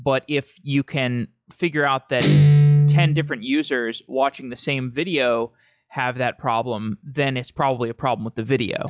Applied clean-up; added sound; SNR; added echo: classical method log-MMSE.